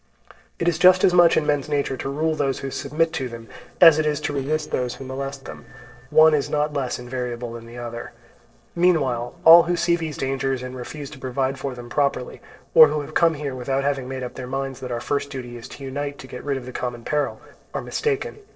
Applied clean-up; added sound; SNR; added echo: neural separator model SepFormer DNS4.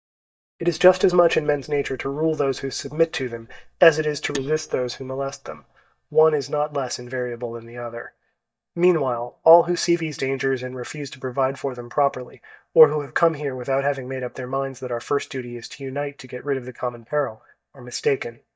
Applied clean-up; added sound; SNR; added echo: neural mask model DeepFilterNet 3.